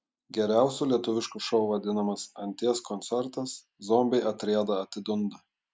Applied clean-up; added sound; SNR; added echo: none; none; none; none.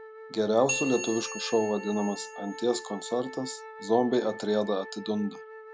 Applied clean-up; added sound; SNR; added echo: none; Wind instrument, woodwind instrument + Bell; 11 dB; none.